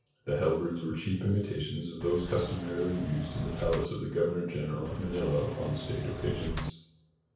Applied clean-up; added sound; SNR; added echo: none; Engine / Mechanisms; 7 dB; reverberation time 0.6 s.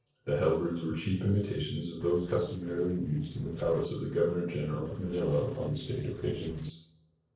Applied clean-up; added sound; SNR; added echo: neural separator model SepFormer DNS4.